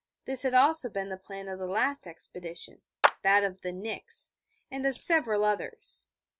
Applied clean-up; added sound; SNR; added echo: none; Clapping; 3 dB; none.